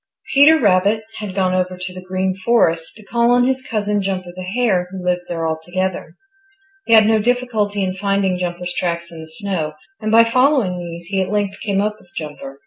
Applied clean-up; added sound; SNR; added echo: none; none; none; none.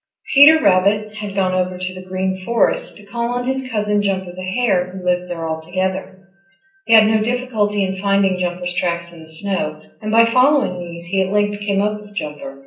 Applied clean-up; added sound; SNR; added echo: none; none; none; reverberation time 0.5 s.